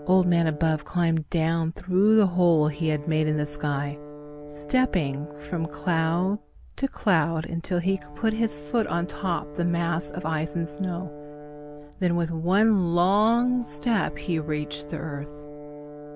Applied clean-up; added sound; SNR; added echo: none; Brass instrument; 16 dB; none.